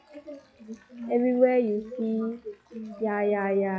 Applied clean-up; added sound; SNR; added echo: classical method log-MMSE.